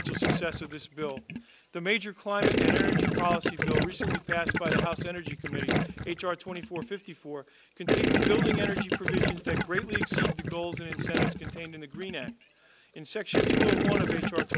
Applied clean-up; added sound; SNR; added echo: none; Gurgling; -5 dB; none.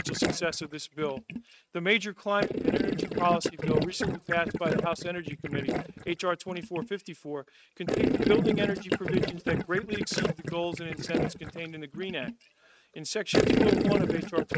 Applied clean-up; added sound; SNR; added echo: neural mask model RNNoise.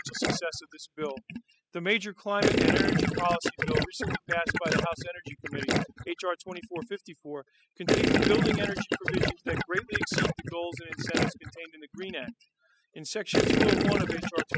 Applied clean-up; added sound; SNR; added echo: classical method spectral subtraction.